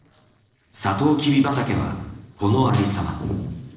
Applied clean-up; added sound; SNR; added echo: neural separator model SepFormer DNS4.